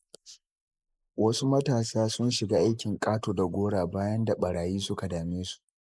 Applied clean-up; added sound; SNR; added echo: neural mask model Resemble Enhance denoiser.